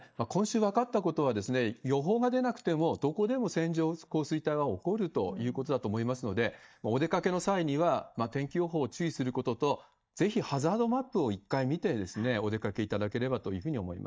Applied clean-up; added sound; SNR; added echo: neural mask model DeepFilterNet 3.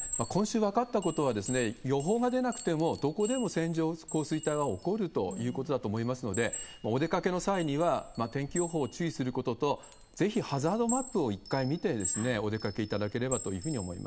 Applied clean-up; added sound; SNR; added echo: none; Chime; 12 dB; none.